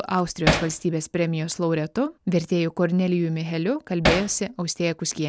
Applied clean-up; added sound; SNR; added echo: none; Hammer; -1 dB; none.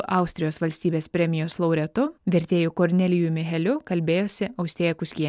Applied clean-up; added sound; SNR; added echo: none; none; none; none.